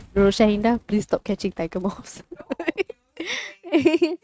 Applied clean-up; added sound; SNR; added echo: neural mask model RNNoise.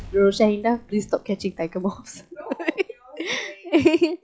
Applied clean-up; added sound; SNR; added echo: classical method log-MMSE.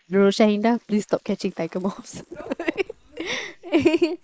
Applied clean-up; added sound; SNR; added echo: neural mask model Resemble Enhance denoiser.